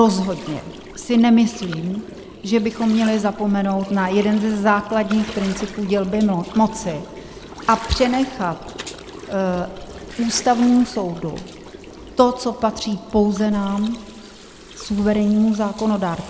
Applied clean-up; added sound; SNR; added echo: none; Gurgling; 16 dB; none.